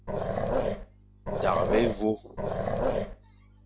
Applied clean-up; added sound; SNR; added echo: none; Growling; -3 dB; none.